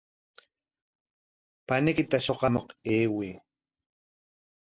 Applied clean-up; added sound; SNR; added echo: none; none; none; none.